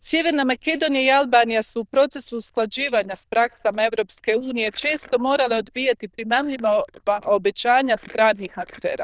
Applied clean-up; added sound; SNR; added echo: neural diffusion model UNIVERSE++.